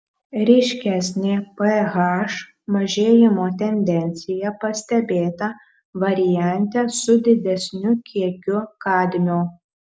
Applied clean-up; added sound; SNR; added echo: none; none; none; none.